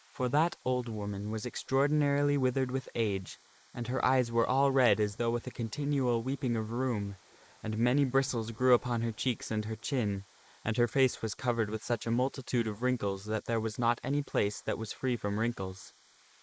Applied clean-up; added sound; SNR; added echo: neural mask model Resemble Enhance denoiser.